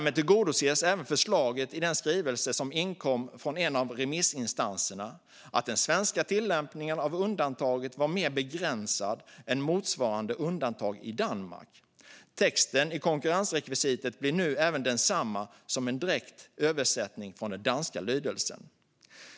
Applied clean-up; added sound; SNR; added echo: none; none; none; none.